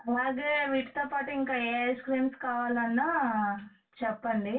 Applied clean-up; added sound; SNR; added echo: none; none; none; reverberation time 0.2 s.